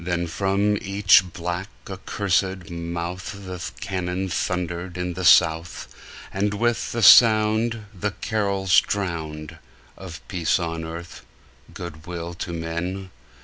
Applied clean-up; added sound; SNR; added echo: none; none; none; none.